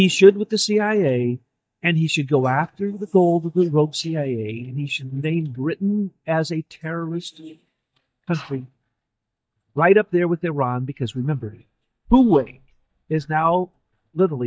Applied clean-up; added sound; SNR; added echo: neural mask model DeepFilterNet 3.